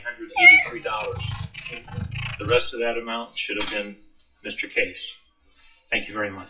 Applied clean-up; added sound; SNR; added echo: classical method WPE with log-MMSE.